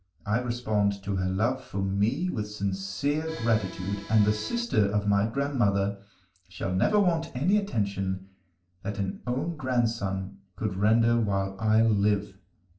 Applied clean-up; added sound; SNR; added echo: none; Accordion; 16 dB; reverberation time 0.3 s.